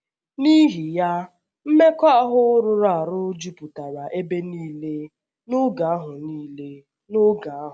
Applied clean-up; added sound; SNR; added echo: none; none; none; none.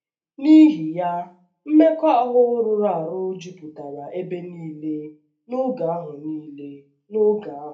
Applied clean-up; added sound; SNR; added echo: none; none; none; reverberation time 0.3 s.